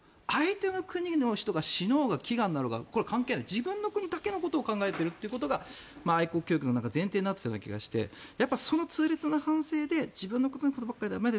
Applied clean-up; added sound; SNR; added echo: none; none; none; none.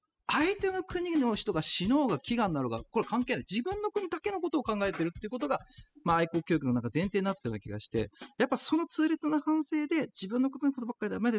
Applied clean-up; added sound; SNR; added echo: classical method spectral subtraction.